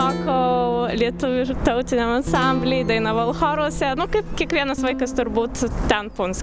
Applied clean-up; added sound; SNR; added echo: none; Guitar; 8 dB; none.